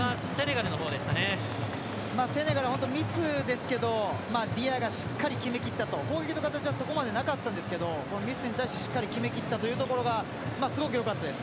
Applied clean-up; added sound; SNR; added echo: none; none; none; none.